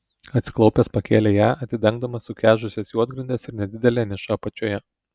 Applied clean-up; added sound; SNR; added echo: none; none; none; none.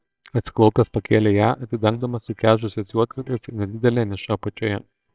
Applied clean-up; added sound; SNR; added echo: neural separator model SepFormer WHAMR!.